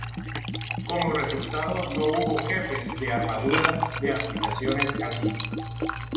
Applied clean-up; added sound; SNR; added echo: none; Liquid; -1 dB; reverberation time 0.8 s.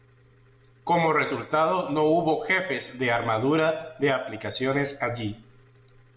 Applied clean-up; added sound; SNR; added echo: none; none; none; none.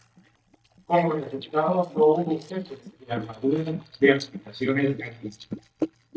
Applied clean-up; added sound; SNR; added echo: neural mask model DeepFilterNet 3.